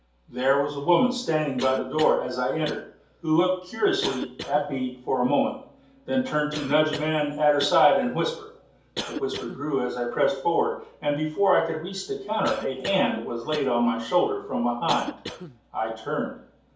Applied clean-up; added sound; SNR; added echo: none; Cough; 13 dB; reverberation time 0.6 s.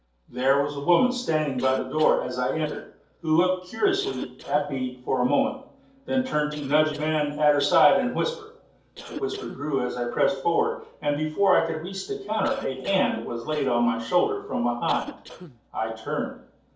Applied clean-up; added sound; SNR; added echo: neural separator model SepFormer DNS4.